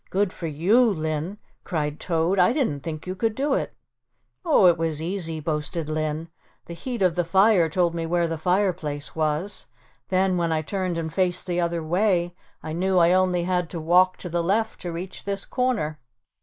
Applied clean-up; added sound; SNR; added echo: neural mask model Resemble Enhance denoiser.